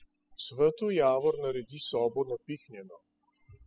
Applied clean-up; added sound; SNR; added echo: classical method spectral subtraction.